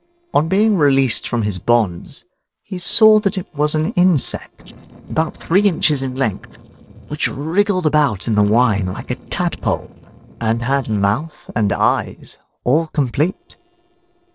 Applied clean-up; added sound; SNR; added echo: neural separator model SepFormer DNS4.